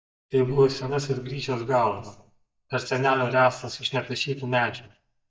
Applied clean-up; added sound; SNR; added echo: neural mask model DeepFilterNet 3.